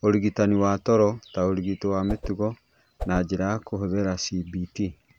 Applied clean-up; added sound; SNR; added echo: none; Whoosh, swoosh, swish; 10 dB; none.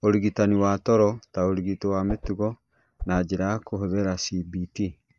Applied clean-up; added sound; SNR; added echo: neural mask model DeepFilterNet 3.